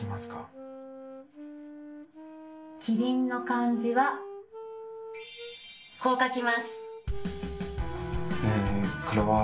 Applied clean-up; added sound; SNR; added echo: none; Wind instrument, woodwind instrument; 12 dB; reverberation time 0.2 s.